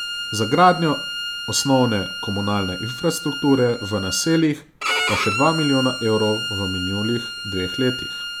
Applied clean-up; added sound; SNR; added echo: none; Bowed string instrument; 6 dB; none.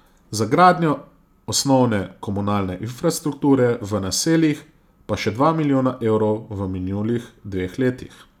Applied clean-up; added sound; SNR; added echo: none; none; none; none.